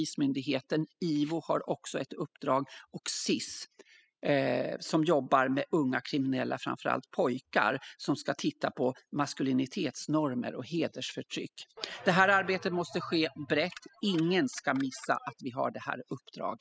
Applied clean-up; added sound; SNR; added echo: classical method spectral subtraction.